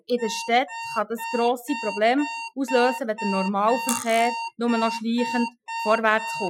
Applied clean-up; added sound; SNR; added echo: classical method Wiener filter.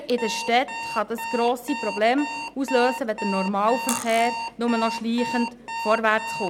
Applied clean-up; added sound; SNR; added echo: none; Alarm + Cutlery, silverware; 8 dB; none.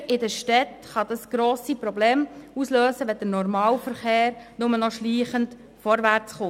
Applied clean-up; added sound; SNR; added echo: none; none; none; none.